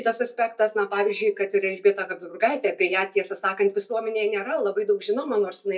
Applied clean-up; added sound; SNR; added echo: neural mask model DeepFilterNet 3.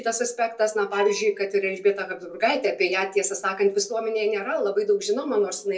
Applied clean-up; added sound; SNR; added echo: neural separator model SepFormer DNS4.